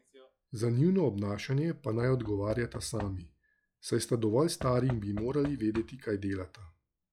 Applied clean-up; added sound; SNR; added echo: classical method log-MMSE.